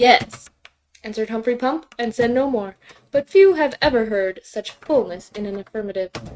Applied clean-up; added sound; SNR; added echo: neural mask model RNNoise.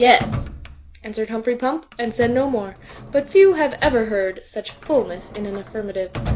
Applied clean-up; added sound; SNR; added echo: none; Drawer open or close; 12 dB; none.